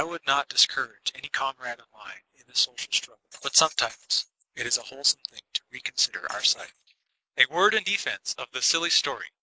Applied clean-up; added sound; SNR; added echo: neural mask model Resemble Enhance denoiser.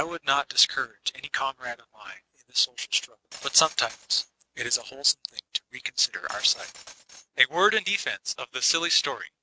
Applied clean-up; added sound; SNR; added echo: neural mask model RNNoise.